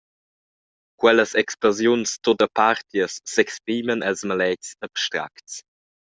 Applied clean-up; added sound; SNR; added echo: none; none; none; none.